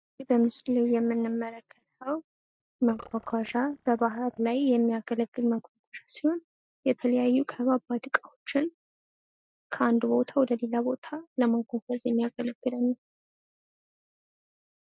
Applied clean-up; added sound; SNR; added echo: neural mask model DeepFilterNet 3.